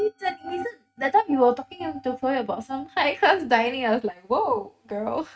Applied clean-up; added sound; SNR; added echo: neural mask model RNNoise.